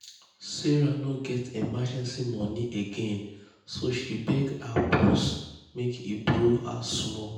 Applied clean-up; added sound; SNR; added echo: none; none; none; reverberation time 0.8 s.